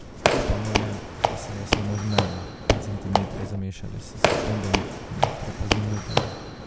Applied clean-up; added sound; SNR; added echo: none; Squeak / Walk, footsteps; -4 dB; none.